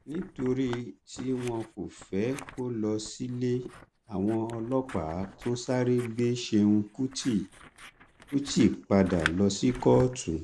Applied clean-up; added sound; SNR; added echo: none; Scissors; 16 dB; none.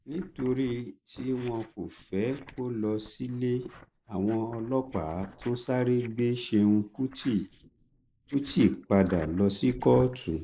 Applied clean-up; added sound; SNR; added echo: neural mask model Resemble Enhance denoiser.